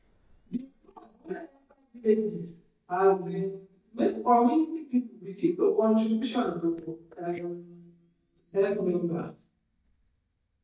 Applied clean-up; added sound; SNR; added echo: neural mask model DeepFilterNet 3.